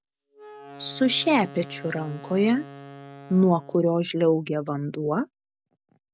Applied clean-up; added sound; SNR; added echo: none; Wind instrument, woodwind instrument; 19 dB; none.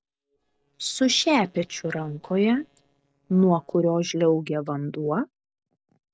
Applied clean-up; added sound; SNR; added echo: neural separator model SepFormer DNS4.